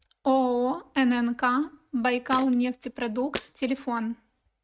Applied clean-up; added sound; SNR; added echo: neural mask model RNNoise.